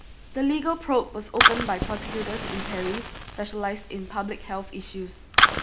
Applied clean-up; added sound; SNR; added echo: none; Fire; -2 dB; none.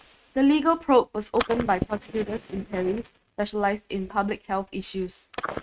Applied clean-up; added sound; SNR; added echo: neural mask model RNNoise.